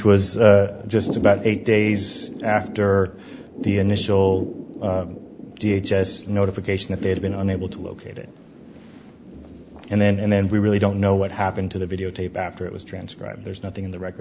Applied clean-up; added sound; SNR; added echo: none; Thunder / Rain; 13 dB; none.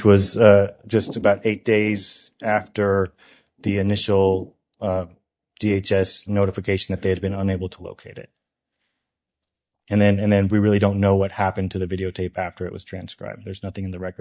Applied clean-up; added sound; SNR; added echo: neural mask model DeepFilterNet 3.